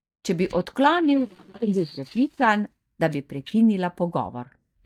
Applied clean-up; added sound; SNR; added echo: neural mask model DeepFilterNet 3.